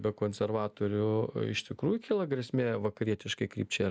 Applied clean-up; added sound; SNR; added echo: none; none; none; none.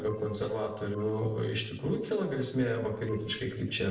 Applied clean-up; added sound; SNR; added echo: neural separator model SepFormer DNS4.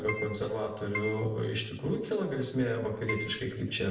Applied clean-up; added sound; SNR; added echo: none; Keyboard (musical); 5 dB; reverberation time 0.7 s.